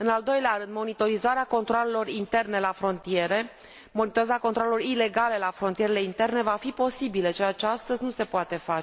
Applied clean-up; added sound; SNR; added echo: none; none; none; none.